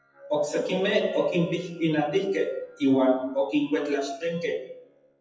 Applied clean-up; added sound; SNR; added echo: classical method WPE with log-MMSE.